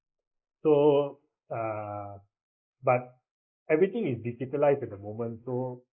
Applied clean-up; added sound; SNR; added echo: neural mask model Resemble Enhance denoiser.